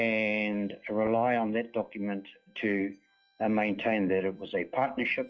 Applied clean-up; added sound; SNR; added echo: classical method log-MMSE.